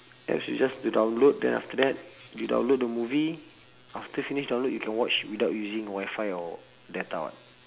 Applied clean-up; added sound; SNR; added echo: none; none; none; none.